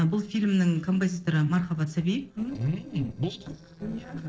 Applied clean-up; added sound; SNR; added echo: neural separator model SepFormer DNS4.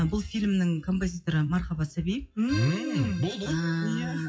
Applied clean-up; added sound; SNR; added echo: classical method WPE with log-MMSE.